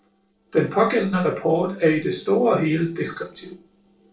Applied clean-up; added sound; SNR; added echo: neural separator model SepFormer DNS4.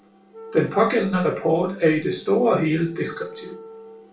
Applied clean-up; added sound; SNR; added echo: none; Wind instrument, woodwind instrument; 19 dB; reverberation time 0.3 s.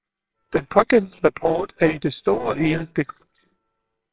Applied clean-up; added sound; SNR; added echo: neural separator model SepFormer WHAMR!.